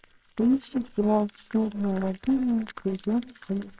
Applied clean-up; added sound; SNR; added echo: neural separator model SepFormer WHAMR!.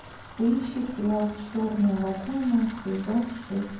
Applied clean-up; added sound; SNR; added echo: none; Bathtub (filling or washing) / Water tap, faucet; 17 dB; reverberation time 0.9 s.